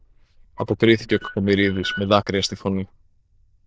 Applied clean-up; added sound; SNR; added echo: neural diffusion model UNIVERSE++.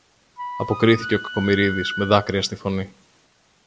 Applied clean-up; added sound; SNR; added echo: none; Wind instrument, woodwind instrument; 9 dB; none.